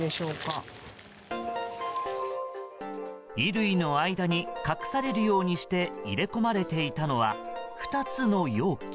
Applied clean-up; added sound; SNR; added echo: none; none; none; none.